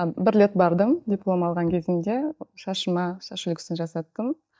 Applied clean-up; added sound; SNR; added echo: neural mask model DeepFilterNet 3.